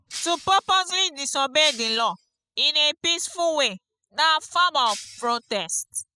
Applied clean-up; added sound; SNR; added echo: classical method spectral subtraction.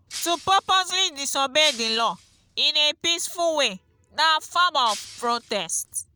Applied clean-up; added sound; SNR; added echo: none; Shatter; 17 dB; none.